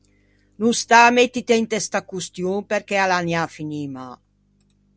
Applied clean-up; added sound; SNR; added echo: none; none; none; none.